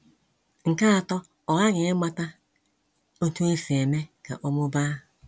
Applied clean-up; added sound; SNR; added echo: none; none; none; none.